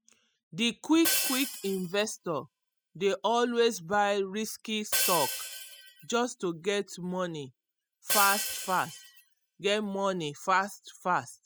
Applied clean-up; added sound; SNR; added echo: classical method spectral subtraction.